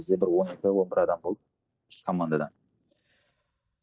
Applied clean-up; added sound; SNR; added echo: neural mask model DeepFilterNet 3.